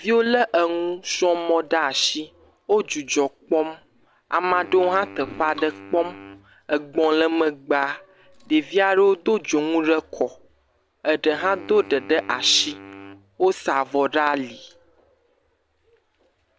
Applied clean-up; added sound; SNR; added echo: none; Wind instrument, woodwind instrument; 20 dB; none.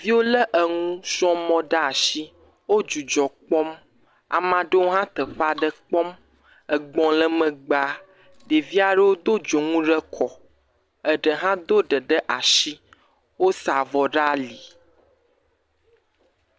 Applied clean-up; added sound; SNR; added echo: none; none; none; none.